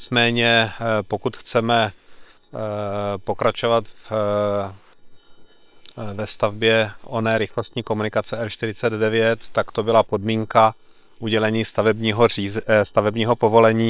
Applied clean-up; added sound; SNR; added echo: neural separator model SepFormer WHAM!.